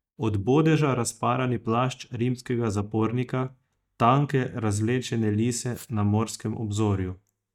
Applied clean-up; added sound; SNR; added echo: neural mask model DeepFilterNet 3.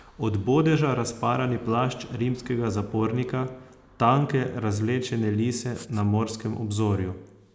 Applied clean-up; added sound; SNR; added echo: none; Writing; 19 dB; none.